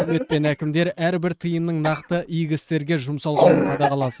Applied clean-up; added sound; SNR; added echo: neural mask model RNNoise.